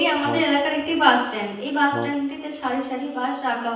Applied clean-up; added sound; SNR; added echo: none; Brass instrument; 13 dB; reverberation time 0.9 s.